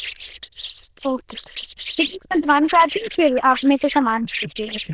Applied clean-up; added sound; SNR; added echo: neural diffusion model UNIVERSE++.